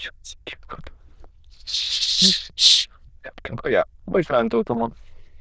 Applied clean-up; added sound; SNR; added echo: neural diffusion model UNIVERSE++.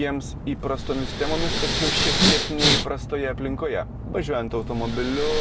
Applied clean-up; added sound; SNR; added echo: none; Respiratory sounds; 0 dB; none.